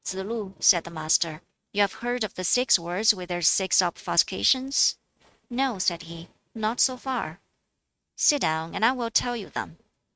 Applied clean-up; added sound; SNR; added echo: neural mask model RNNoise.